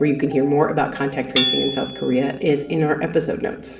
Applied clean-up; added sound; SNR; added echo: none; Hammer / Chink, clink; 7 dB; reverberation time 0.9 s.